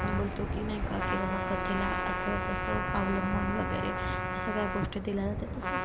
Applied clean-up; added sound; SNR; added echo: none; Engine / Aircraft + Trumpet; -2 dB; none.